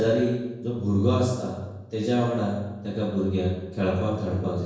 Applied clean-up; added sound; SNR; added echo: none; none; none; reverberation time 1.0 s.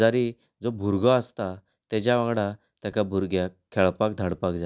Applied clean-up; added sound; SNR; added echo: none; none; none; none.